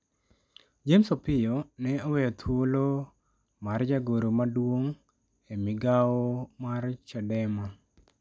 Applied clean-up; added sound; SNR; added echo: none; none; none; none.